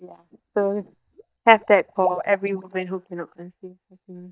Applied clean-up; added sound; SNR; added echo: neural mask model DeepFilterNet 3.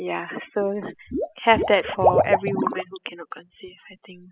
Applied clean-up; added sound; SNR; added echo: classical method spectral subtraction.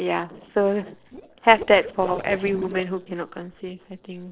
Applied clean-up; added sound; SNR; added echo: neural separator model SepFormer DNS4.